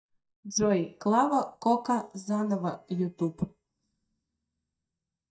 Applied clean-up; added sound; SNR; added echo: neural mask model DeepFilterNet 3.